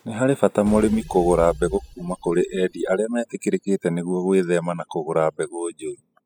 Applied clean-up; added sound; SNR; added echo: classical method spectral subtraction.